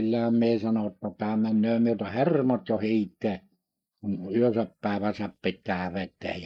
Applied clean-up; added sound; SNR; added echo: neural mask model Resemble Enhance denoiser.